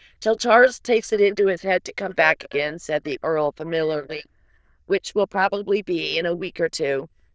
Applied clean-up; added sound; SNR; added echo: neural diffusion model UNIVERSE++.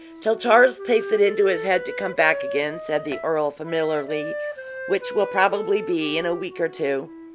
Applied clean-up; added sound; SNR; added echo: none; Wind instrument, woodwind instrument; 10 dB; none.